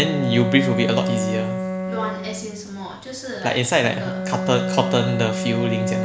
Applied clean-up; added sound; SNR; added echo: none; Bowed string instrument; 2 dB; none.